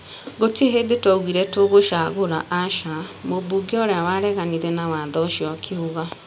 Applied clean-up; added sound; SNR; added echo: none; none; none; none.